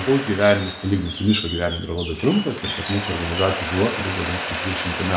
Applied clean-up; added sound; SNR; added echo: none; Mechanisms; 8 dB; reverberation time 0.6 s.